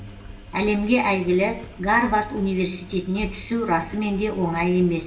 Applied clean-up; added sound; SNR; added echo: none; Engine; 16 dB; reverberation time 1.3 s.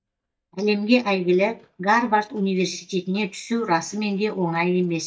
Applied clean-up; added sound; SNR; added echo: neural mask model DeepFilterNet 3.